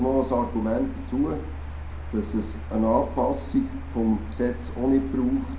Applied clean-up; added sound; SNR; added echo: none; Mechanical fan; 8 dB; reverberation time 0.4 s.